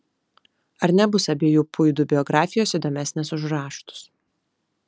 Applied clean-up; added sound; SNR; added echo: none; none; none; none.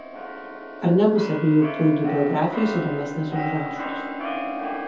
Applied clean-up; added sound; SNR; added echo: none; Keyboard (musical); 8 dB; reverberation time 0.5 s.